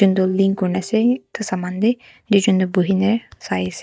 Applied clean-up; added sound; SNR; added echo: neural mask model DeepFilterNet 3.